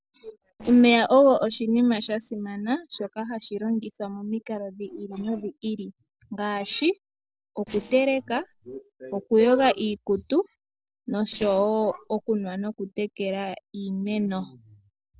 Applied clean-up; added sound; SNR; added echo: neural separator model SepFormer DNS4.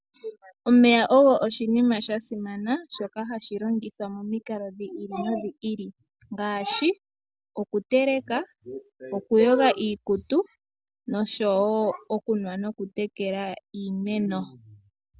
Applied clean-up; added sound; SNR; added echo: none; none; none; none.